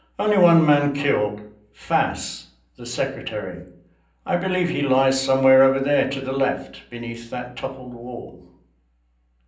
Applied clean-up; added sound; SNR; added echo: none; none; none; reverberation time 0.6 s.